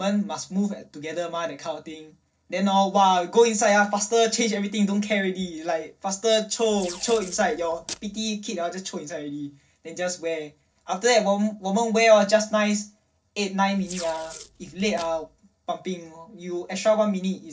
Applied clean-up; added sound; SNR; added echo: neural separator model SepFormer DNS4.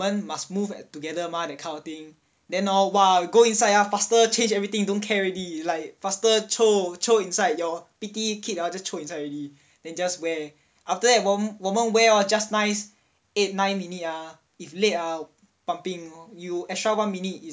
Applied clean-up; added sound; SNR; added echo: none; none; none; none.